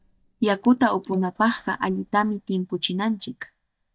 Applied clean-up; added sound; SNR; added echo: neural mask model DeepFilterNet 3.